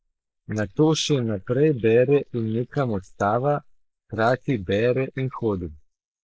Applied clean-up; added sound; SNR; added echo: neural mask model Resemble Enhance denoiser.